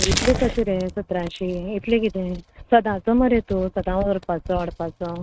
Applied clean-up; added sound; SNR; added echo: neural mask model RNNoise.